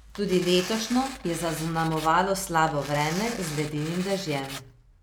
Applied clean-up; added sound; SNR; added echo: none; Tearing; 13 dB; none.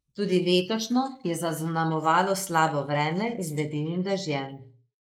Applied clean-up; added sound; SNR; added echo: neural mask model Resemble Enhance denoiser.